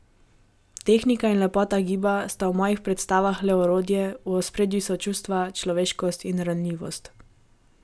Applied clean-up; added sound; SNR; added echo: none; none; none; none.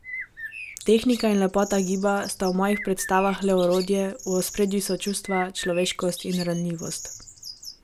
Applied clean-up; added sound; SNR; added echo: none; Bird; 14 dB; none.